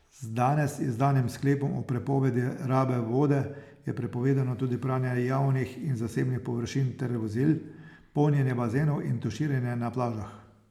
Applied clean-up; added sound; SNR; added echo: none; none; none; none.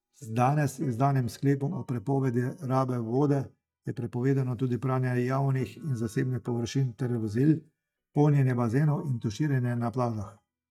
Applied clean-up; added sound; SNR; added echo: neural mask model DeepFilterNet 3.